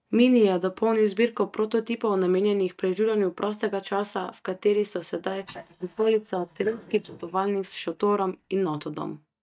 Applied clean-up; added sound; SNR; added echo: neural mask model DeepFilterNet 3.